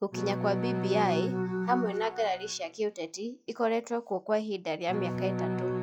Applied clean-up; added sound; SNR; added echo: classical method log-MMSE.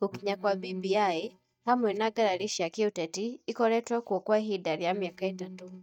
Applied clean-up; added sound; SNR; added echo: neural mask model DeepFilterNet 3.